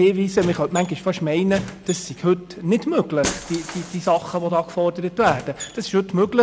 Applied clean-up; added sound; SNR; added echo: none; Shatter + Squeak; 15 dB; none.